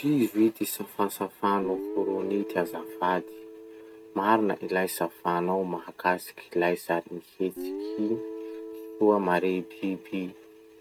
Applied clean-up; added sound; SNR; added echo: none; Guitar; 12 dB; none.